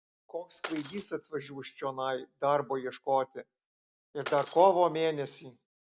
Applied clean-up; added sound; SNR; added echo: none; Shatter; 1 dB; none.